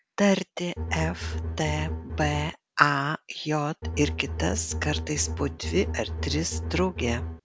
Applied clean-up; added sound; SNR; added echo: none; Bowed string instrument; 4 dB; none.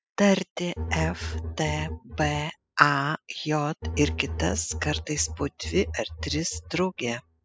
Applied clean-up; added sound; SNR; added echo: classical method spectral subtraction.